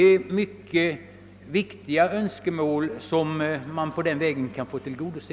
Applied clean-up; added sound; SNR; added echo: none; none; none; none.